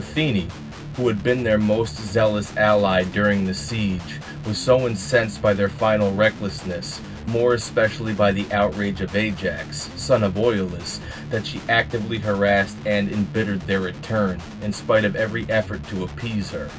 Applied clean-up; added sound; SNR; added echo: none; Guitar; 13 dB; reverberation time 0.4 s.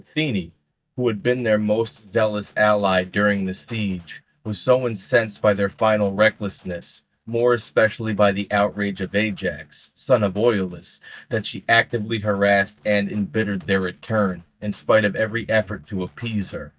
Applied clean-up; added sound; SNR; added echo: neural mask model DeepFilterNet 3.